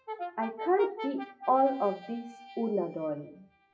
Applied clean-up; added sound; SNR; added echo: classical method WPE with log-MMSE.